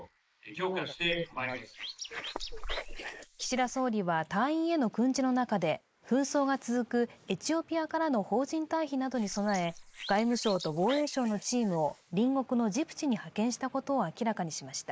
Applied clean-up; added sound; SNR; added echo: neural mask model Resemble Enhance denoiser.